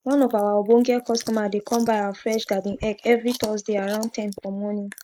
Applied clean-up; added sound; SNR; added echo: neural mask model Resemble Enhance denoiser.